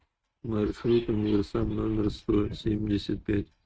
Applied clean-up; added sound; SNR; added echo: neural mask model RNNoise.